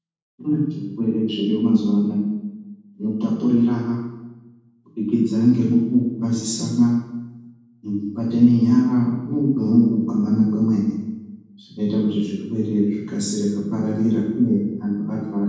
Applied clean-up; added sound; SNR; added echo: none; none; none; reverberation time 1.1 s.